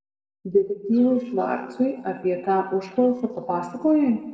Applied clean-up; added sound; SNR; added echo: neural separator model SepFormer DNS4.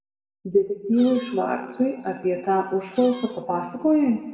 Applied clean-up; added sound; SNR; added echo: none; Squeak; 16 dB; reverberation time 1.8 s.